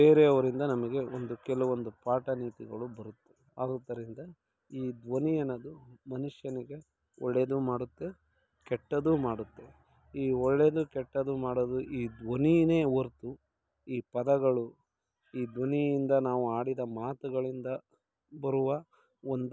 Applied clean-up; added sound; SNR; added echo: none; none; none; none.